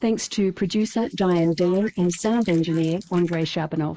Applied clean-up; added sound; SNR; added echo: neural mask model Resemble Enhance denoiser.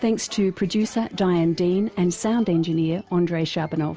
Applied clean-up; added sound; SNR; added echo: none; none; none; none.